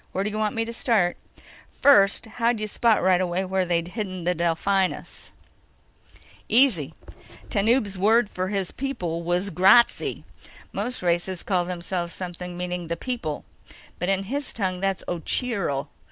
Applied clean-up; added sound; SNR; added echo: none; none; none; none.